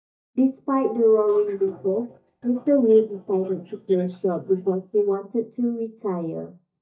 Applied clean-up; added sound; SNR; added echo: neural mask model DeepFilterNet 3.